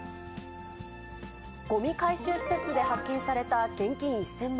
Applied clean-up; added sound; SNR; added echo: none; none; none; none.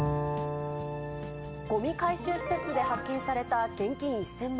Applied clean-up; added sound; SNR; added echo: none; Bowed string instrument; 5 dB; none.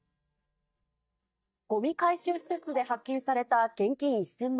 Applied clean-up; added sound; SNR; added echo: neural mask model DeepFilterNet 3.